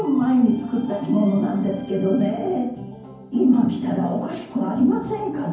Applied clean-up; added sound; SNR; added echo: none; Rattle (instrument); 19 dB; reverberation time 0.9 s.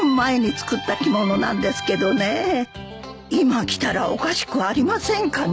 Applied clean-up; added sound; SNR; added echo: none; none; none; none.